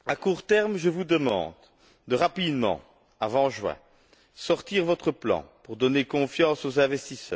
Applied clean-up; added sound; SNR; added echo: none; none; none; none.